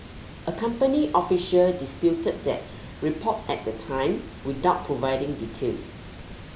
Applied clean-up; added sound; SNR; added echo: none; Water; 15 dB; none.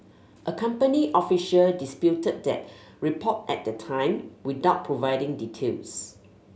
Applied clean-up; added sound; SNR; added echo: none; none; none; none.